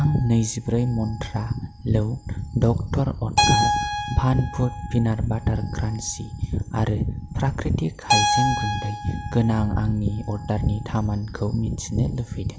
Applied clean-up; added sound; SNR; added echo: none; Keyboard (musical); 6 dB; none.